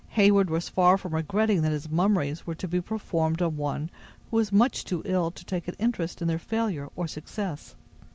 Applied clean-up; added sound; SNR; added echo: none; none; none; none.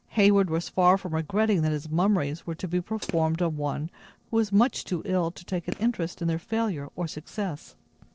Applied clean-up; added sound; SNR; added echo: neural separator model SepFormer DNS4.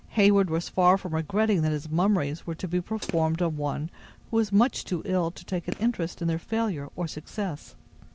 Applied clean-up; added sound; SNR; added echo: none; Hi-hat + Fireworks; 19 dB; none.